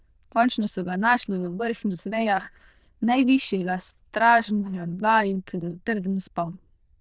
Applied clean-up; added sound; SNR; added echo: neural diffusion model UNIVERSE++.